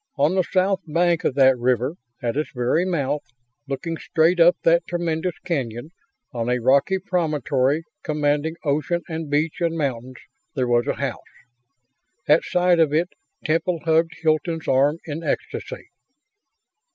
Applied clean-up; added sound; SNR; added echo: none; none; none; none.